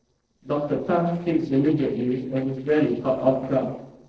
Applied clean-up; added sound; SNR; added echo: neural separator model SepFormer DNS4.